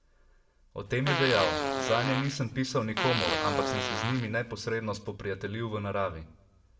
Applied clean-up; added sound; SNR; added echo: none; Fart; 0 dB; reverberation time 0.5 s.